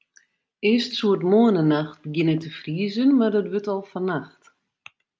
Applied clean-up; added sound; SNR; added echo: none; none; none; none.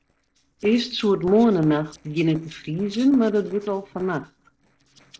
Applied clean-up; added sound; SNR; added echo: neural separator model SepFormer DNS4.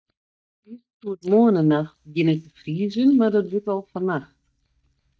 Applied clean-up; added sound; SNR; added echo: neural mask model DeepFilterNet 3.